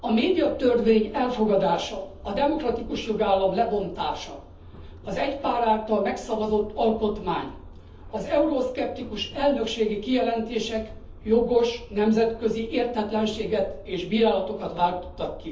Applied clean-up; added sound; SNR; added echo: none; Subway, metro, underground; 18 dB; reverberation time 0.7 s.